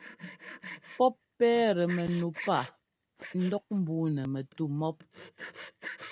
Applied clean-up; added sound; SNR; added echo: none; Sawing; 16 dB; none.